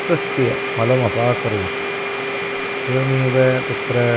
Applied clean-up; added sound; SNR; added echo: none; Domestic sounds, home sounds; 3 dB; none.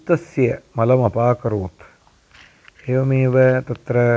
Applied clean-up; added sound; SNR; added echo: none; none; none; none.